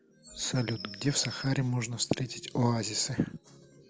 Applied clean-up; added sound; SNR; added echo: none; Bird vocalization, bird call, bird song; 17 dB; none.